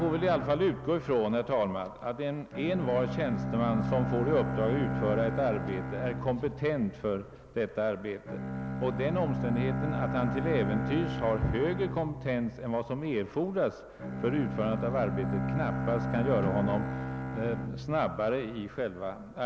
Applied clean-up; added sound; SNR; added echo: none; Bowed string instrument; 4 dB; none.